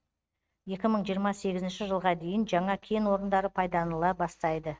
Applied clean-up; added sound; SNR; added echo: neural mask model RNNoise.